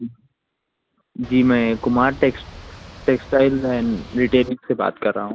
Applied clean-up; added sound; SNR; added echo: none; Boat, Water vehicle; 17 dB; none.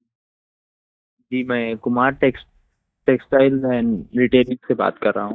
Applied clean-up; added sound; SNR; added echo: neural mask model DeepFilterNet 3.